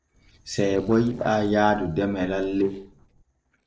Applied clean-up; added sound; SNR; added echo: neural separator model SepFormer DNS4.